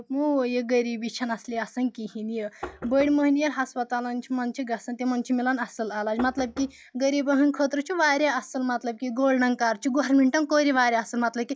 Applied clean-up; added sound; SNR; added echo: classical method log-MMSE.